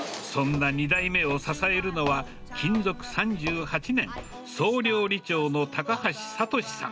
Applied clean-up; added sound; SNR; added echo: none; Walk, footsteps; 13 dB; none.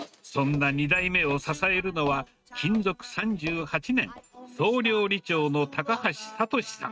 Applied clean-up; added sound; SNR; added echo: neural mask model RNNoise.